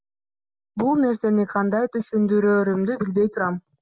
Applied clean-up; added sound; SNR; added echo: none; none; none; none.